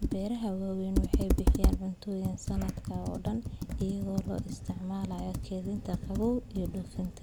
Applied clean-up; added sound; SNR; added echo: none; Computer keyboard; -2 dB; none.